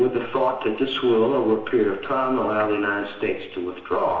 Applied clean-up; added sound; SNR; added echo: none; none; none; reverberation time 1.0 s.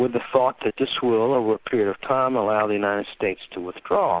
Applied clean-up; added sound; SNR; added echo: none; none; none; none.